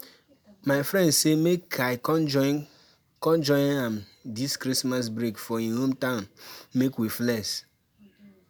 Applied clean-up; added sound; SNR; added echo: none; none; none; none.